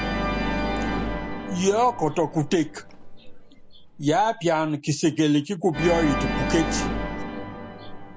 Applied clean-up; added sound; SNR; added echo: none; Organ; 4 dB; none.